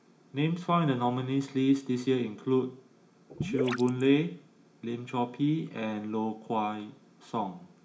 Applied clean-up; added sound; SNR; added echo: none; Gurgling / Liquid; 6 dB; reverberation time 0.4 s.